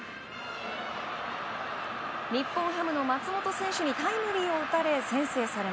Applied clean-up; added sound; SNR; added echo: none; none; none; none.